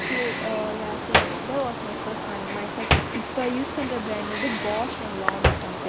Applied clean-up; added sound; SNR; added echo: none; Hands + Wild animals; -4 dB; none.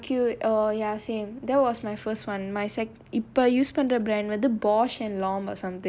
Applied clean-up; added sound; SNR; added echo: none; none; none; none.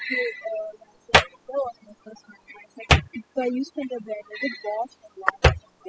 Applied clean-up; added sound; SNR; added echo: classical method spectral subtraction.